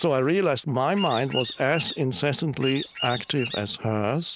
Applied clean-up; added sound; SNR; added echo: none; Bird vocalization, bird call, bird song; 9 dB; none.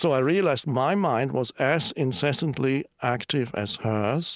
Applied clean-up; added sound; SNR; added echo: none; none; none; none.